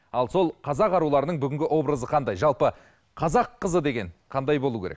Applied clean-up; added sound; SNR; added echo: none; none; none; none.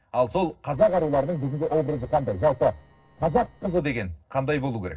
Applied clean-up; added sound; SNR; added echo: neural separator model SepFormer DNS4.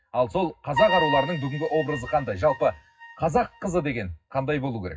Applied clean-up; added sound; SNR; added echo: classical method WPE with log-MMSE.